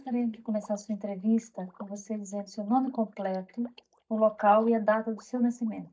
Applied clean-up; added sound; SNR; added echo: neural mask model DeepFilterNet 3.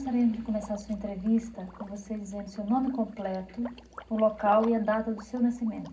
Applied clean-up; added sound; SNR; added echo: none; Liquid; 18 dB; reverberation time 0.4 s.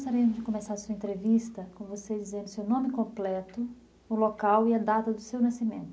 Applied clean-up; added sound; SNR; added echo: none; none; none; none.